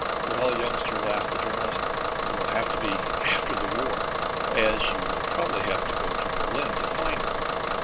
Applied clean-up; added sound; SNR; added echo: none; Bus / Engine; -4 dB; reverberation time 1.6 s.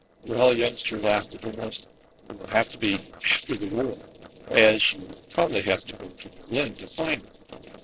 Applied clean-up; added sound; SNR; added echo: neural separator model SepFormer DNS4.